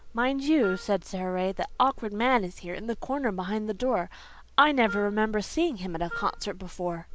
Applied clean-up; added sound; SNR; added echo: none; Wind instrument, woodwind instrument; 15 dB; none.